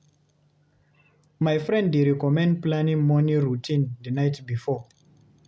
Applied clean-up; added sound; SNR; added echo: none; none; none; none.